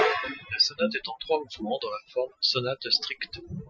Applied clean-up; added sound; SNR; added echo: classical method Wiener filter.